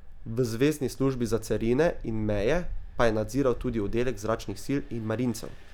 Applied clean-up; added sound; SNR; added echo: none; Engine; 7 dB; none.